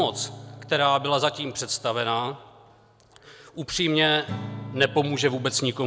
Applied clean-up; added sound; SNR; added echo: none; Acoustic guitar / Strum; 15 dB; none.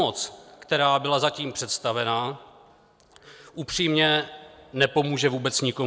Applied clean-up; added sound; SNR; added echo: none; none; none; none.